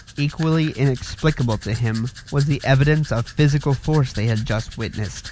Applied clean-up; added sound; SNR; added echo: none; Domestic sounds, home sounds; 19 dB; none.